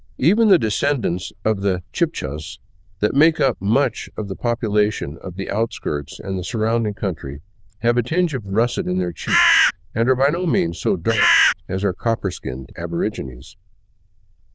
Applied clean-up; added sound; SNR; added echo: neural diffusion model UNIVERSE++.